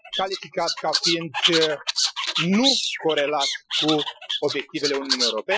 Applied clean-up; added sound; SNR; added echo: classical method Wiener filter.